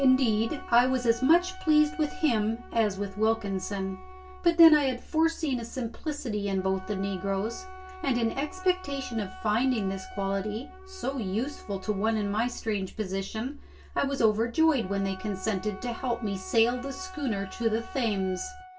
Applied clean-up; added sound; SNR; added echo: none; Wind instrument, woodwind instrument; 18 dB; reverberation time 0.1 s.